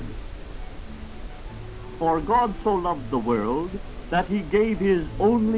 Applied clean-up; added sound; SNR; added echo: none; Insect; 14 dB; none.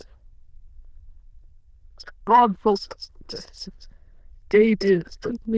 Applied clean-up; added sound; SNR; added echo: neural diffusion model UNIVERSE++.